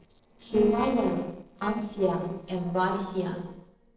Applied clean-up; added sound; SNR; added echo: neural separator model SepFormer DNS4.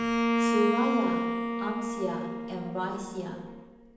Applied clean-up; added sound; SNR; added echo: none; Bowed string instrument; -4 dB; reverberation time 1.0 s.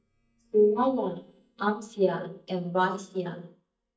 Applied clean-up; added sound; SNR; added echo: neural mask model DeepFilterNet 3.